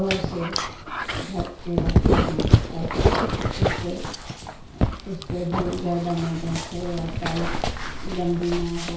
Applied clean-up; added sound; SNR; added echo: none; Dog; -4 dB; reverberation time 0.6 s.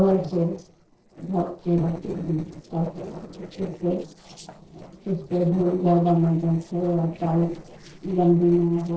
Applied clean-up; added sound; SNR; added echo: neural separator model SepFormer DNS4.